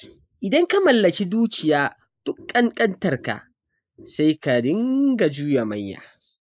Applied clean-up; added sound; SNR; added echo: neural mask model Resemble Enhance denoiser.